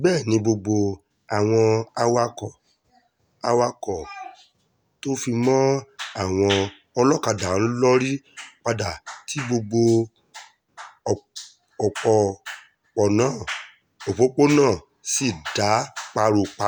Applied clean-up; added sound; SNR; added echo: none; none; none; none.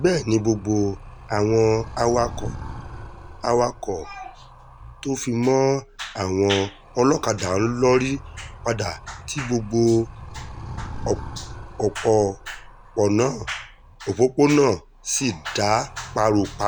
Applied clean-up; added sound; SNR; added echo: none; Animal; 15 dB; none.